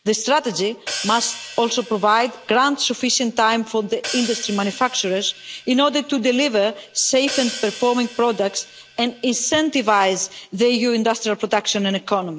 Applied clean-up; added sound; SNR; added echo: none; Hi-hat; 14 dB; none.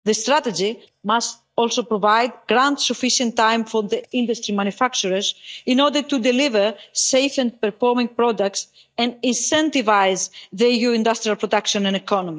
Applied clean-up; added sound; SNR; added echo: neural mask model DeepFilterNet 3.